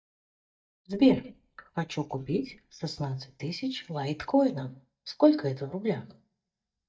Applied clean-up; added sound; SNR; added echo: neural mask model DeepFilterNet 3.